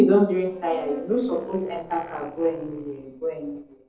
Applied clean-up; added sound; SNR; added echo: neural separator model SepFormer DNS4.